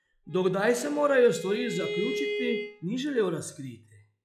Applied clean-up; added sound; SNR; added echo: classical method log-MMSE.